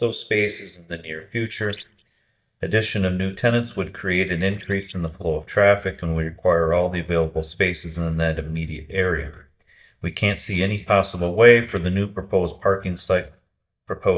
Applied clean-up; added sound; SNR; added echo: neural mask model DeepFilterNet 3.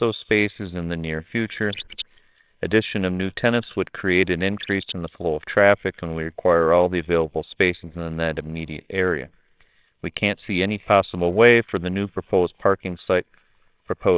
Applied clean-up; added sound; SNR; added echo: neural separator model SepFormer WHAMR!.